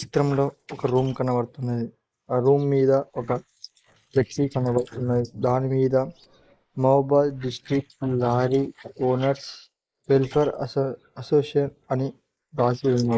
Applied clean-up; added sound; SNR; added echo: neural mask model Resemble Enhance denoiser.